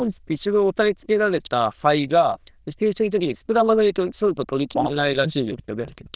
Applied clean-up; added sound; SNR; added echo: neural diffusion model UNIVERSE++.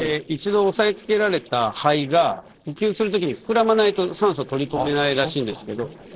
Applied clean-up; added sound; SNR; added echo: neural separator model SepFormer DNS4.